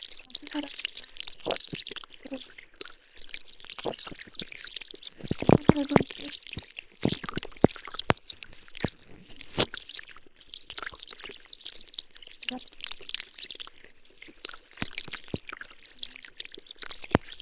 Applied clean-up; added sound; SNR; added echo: neural separator model SepFormer WHAM!.